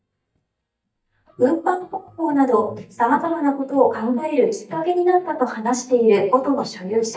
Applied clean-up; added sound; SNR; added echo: neural mask model DeepFilterNet 3.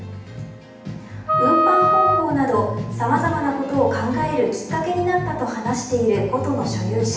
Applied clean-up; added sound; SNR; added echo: none; Wind instrument, woodwind instrument; -1 dB; reverberation time 0.9 s.